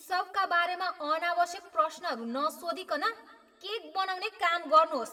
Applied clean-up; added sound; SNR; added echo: none; none; none; reverberation time 1.4 s.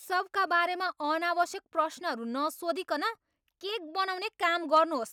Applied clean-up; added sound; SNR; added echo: none; none; none; none.